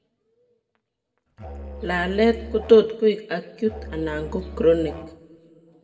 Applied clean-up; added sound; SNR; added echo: none; Musical instrument; 13 dB; reverberation time 1.3 s.